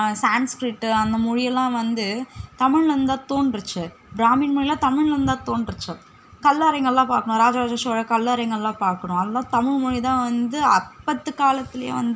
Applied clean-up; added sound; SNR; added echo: none; none; none; none.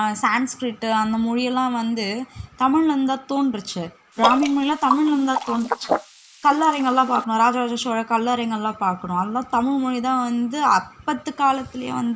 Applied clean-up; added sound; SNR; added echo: neural mask model Resemble Enhance denoiser.